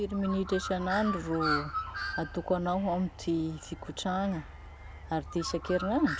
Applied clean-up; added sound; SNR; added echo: none; Bird; 7 dB; none.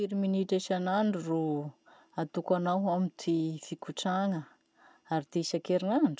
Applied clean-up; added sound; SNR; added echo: none; none; none; none.